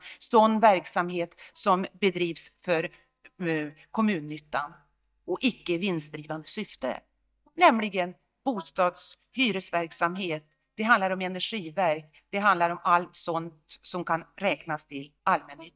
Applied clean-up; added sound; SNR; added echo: neural mask model DeepFilterNet 3.